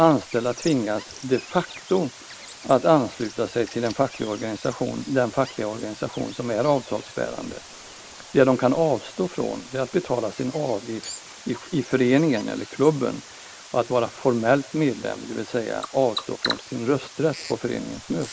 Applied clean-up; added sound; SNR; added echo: neural mask model Resemble Enhance denoiser.